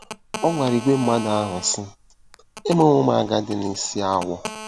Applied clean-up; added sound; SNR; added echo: none; Telephone; 15 dB; none.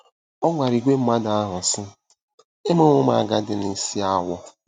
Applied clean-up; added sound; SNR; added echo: none; none; none; none.